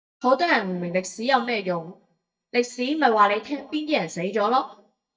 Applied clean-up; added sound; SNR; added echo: neural mask model DeepFilterNet 3.